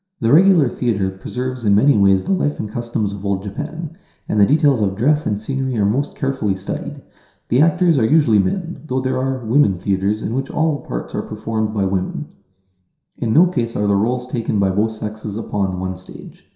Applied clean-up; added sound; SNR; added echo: none; none; none; reverberation time 0.7 s.